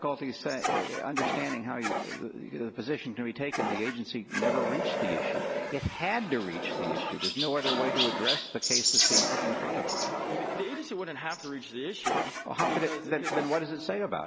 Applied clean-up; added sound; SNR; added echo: none; Fire + Chirp, tweet; -2 dB; none.